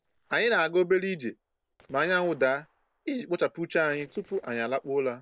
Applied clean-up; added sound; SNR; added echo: neural separator model SepFormer DNS4.